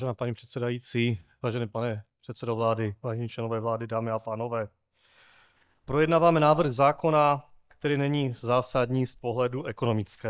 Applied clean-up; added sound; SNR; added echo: neural mask model DeepFilterNet 3.